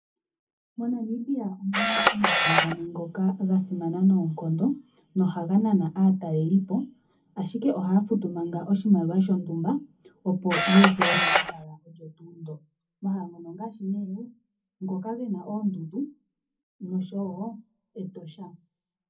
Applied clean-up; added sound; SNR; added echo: none; Camera; -4 dB; reverberation time 0.3 s.